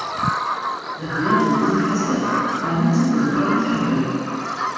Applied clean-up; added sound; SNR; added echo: none; Bird vocalization, bird call, bird song; 3 dB; reverberation time 2.1 s.